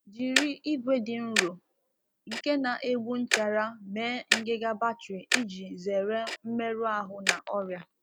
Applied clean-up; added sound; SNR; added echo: none; Tick-tock; 4 dB; none.